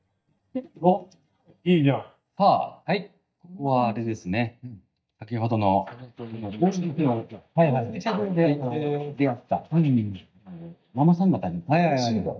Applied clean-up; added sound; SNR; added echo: neural mask model DeepFilterNet 3.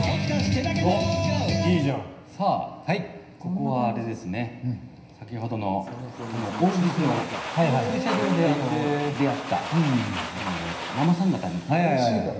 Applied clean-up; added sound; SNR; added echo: none; Domestic sounds, home sounds; 12 dB; reverberation time 0.9 s.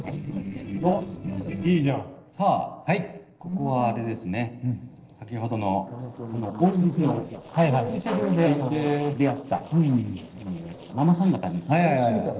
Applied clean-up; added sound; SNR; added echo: neural separator model SepFormer DNS4.